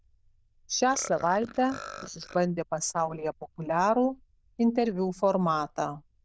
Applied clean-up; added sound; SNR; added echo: neural diffusion model UNIVERSE++.